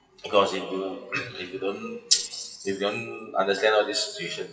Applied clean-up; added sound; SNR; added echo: classical method WPE with log-MMSE.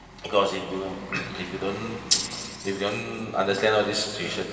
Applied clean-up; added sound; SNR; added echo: none; Bus; 16 dB; reverberation time 2.5 s.